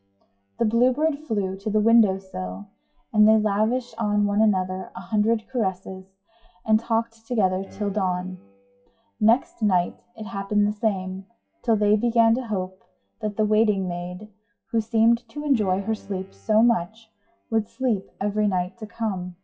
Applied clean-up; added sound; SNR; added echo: classical method WPE with log-MMSE.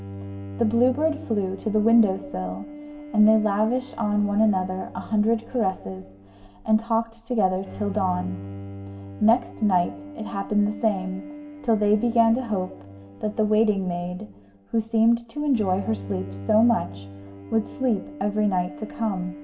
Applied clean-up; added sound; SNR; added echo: none; Bowed string instrument; 14 dB; reverberation time 1.2 s.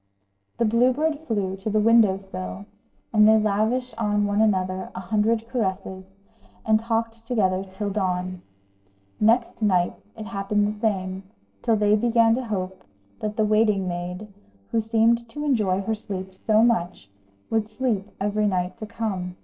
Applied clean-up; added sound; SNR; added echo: neural separator model SepFormer DNS4.